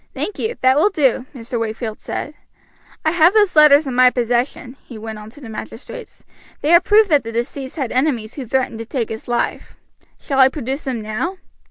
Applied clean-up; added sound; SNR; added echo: none; none; none; none.